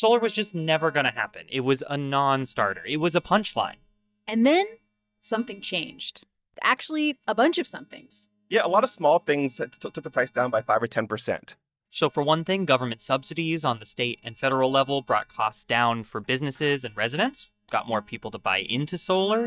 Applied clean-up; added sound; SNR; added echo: neural mask model DeepFilterNet 3.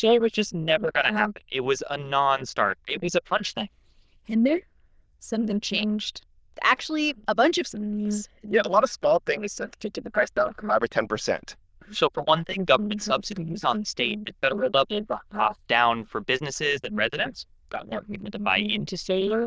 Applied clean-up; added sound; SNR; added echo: neural diffusion model UNIVERSE++.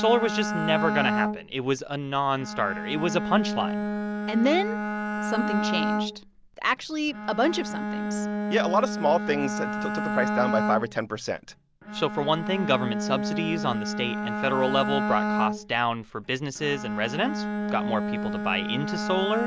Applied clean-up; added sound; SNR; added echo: none; Bowed string instrument; 2 dB; none.